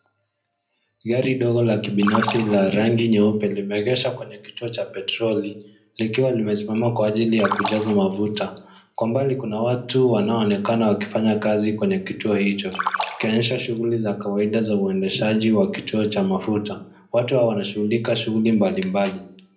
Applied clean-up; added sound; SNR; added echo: none; Splash, splatter; 7 dB; reverberation time 0.4 s.